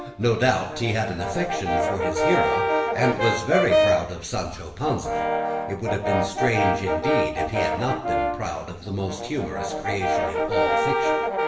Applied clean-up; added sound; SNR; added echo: none; Brass instrument; -2 dB; reverberation time 1.1 s.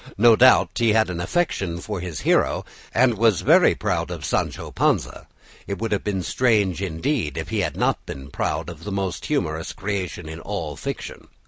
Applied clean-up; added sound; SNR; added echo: none; none; none; none.